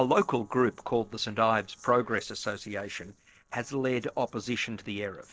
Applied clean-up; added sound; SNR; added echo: neural separator model SepFormer DNS4.